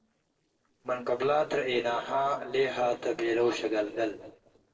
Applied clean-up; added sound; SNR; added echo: neural separator model SepFormer DNS4.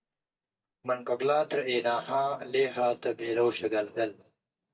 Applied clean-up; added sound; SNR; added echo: neural mask model DeepFilterNet 3.